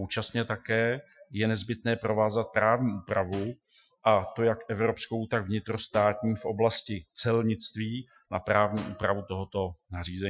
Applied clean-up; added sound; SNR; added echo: classical method Wiener filter.